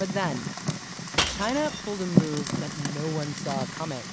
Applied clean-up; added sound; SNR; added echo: none; Shatter / Crushing + Fire; -2 dB; none.